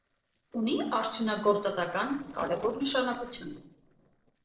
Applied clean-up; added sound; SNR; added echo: neural separator model SepFormer DNS4.